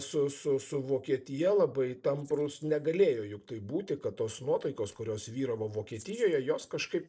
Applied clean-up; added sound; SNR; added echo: neural separator model SepFormer DNS4.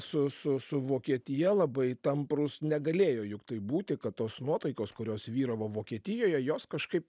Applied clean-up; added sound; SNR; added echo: none; none; none; none.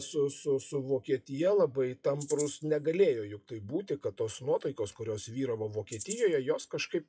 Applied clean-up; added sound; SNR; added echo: classical method WPE with log-MMSE.